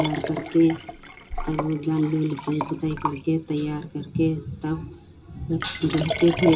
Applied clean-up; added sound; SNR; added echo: none; Liquid; 9 dB; reverberation time 0.2 s.